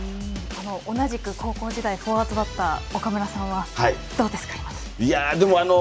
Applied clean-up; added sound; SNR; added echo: none; none; none; none.